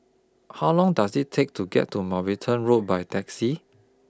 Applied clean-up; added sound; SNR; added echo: none; none; none; none.